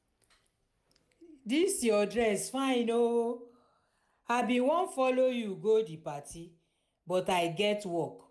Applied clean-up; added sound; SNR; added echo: none; none; none; none.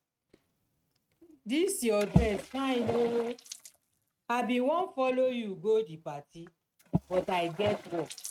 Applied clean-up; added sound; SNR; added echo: neural mask model RNNoise.